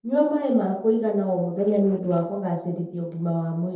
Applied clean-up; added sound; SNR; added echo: neural separator model SepFormer DNS4.